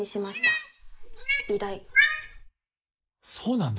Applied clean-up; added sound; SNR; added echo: neural mask model Resemble Enhance denoiser.